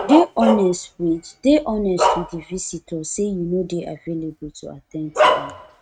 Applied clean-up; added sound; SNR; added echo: neural mask model RNNoise.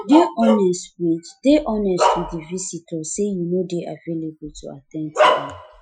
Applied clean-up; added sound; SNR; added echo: classical method Wiener filter.